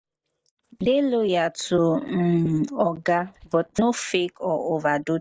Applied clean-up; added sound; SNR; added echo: neural mask model DeepFilterNet 3.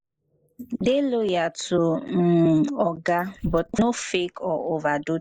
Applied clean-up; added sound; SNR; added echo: neural mask model Resemble Enhance denoiser.